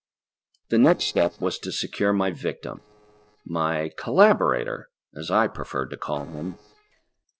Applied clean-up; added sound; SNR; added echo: neural separator model SepFormer DNS4.